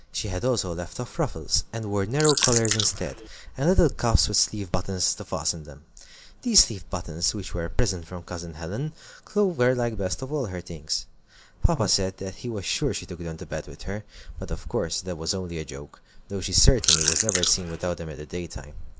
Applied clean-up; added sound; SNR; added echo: neural mask model Resemble Enhance denoiser.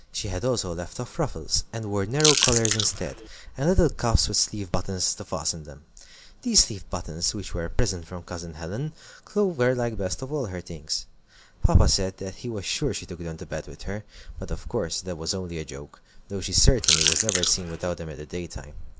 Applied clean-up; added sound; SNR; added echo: none; Chewing, mastication / Crushing; -2 dB; none.